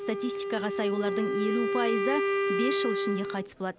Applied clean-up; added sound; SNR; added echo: none; Wind instrument, woodwind instrument; -2 dB; none.